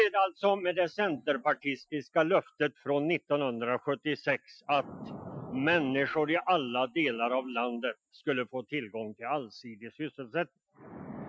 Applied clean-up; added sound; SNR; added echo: classical method Wiener filter.